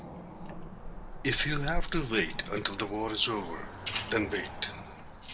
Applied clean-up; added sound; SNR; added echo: none; Cricket / Motor vehicle (road); 6 dB; reverberation time 0.6 s.